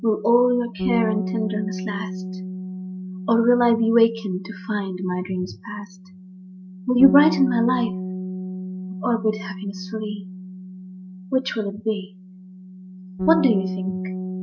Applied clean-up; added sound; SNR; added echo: none; Bass guitar; 7 dB; none.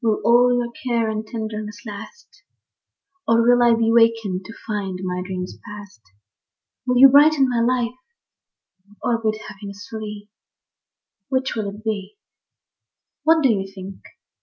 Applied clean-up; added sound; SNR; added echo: none; none; none; none.